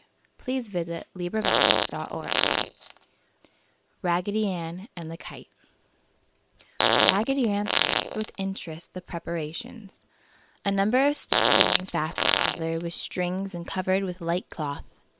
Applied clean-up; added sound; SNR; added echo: neural separator model SepFormer WHAM!.